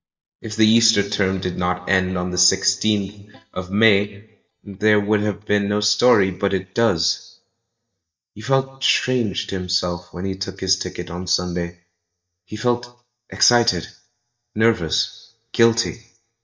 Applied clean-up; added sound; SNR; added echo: neural mask model DeepFilterNet 3.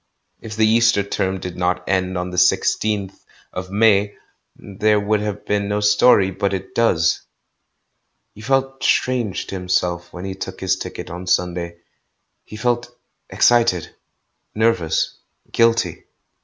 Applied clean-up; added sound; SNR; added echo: none; none; none; none.